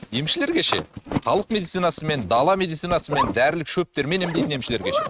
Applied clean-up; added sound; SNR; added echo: neural mask model RNNoise.